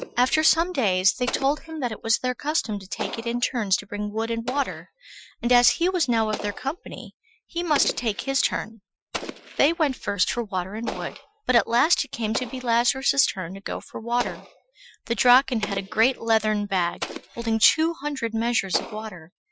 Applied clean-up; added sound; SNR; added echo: classical method Wiener filter.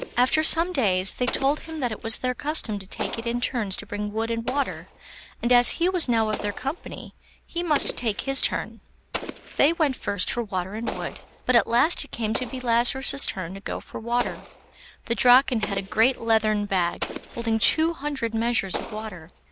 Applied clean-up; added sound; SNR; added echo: none; Explosion; 14 dB; none.